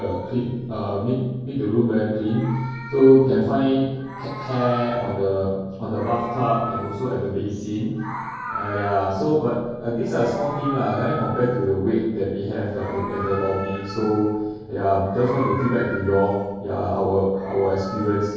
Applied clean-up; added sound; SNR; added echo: none; Meow; 13 dB; reverberation time 1.3 s.